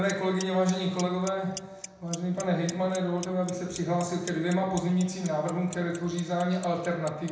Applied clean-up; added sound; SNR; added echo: none; Clock; 17 dB; reverberation time 0.8 s.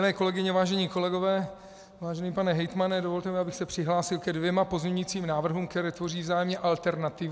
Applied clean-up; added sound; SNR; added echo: none; none; none; none.